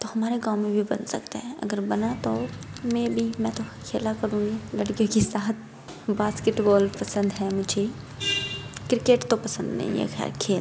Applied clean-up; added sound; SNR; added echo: none; Bird; 14 dB; none.